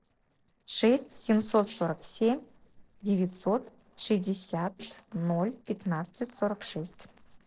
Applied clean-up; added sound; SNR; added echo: neural separator model SepFormer DNS4.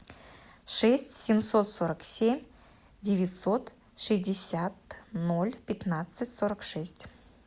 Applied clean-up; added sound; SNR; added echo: none; none; none; none.